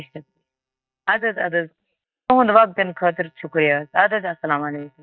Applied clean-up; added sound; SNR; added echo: neural mask model DeepFilterNet 3.